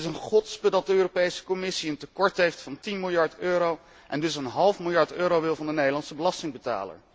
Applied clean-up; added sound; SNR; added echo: none; none; none; none.